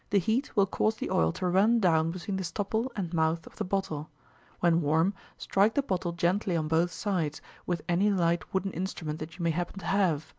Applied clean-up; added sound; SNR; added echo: none; none; none; none.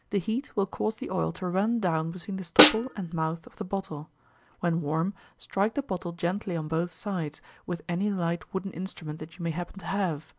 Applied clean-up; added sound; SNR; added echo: none; Snare drum; -5 dB; none.